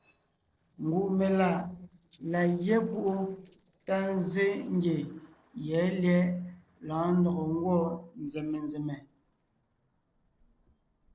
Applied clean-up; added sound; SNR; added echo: neural separator model SepFormer DNS4.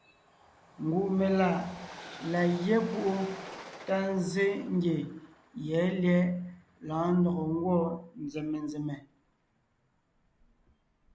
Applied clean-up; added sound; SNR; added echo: none; Train; 19 dB; none.